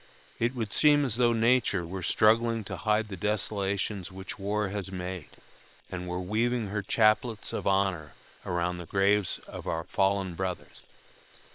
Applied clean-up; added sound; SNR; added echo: neural separator model SepFormer WHAM!.